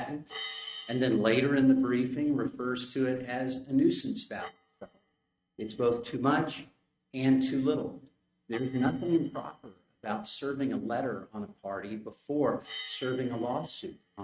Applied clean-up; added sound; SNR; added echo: neural mask model RNNoise.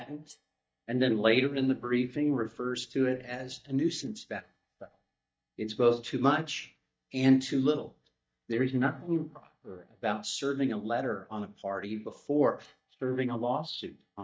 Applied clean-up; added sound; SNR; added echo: neural mask model DeepFilterNet 3.